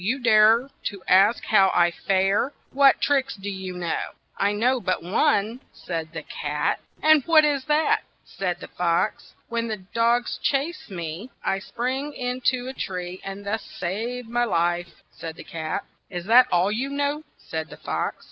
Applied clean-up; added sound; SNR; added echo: neural separator model SepFormer DNS4.